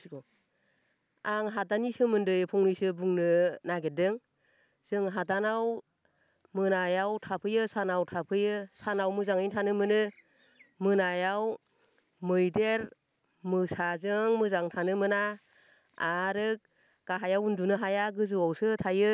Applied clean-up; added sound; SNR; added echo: none; none; none; none.